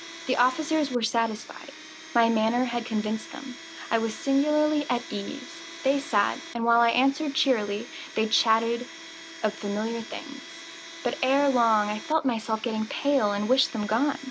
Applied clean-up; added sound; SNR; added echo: none; Domestic sounds, home sounds; 16 dB; none.